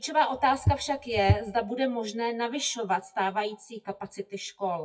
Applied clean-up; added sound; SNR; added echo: classical method WPE with log-MMSE.